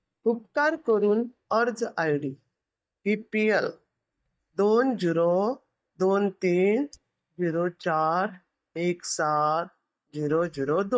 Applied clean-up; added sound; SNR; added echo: neural mask model DeepFilterNet 3.